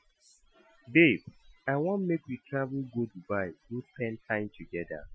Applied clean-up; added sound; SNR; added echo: classical method Wiener filter.